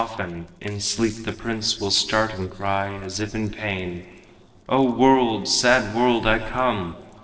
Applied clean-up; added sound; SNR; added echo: neural separator model SepFormer DNS4.